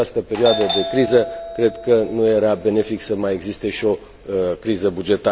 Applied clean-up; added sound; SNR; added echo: none; Doorbell; 11 dB; none.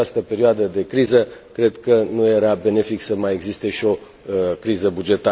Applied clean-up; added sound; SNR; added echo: none; none; none; none.